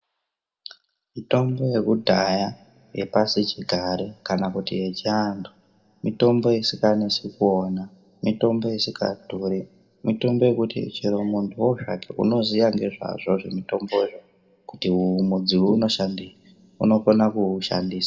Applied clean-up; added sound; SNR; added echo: none; none; none; reverberation time 0.8 s.